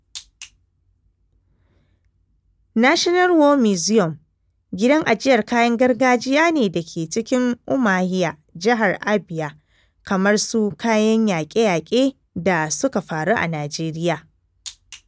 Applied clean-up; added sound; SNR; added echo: none; none; none; none.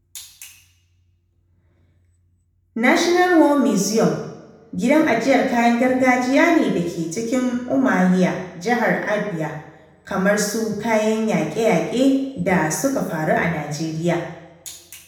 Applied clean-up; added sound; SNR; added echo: none; none; none; reverberation time 0.8 s.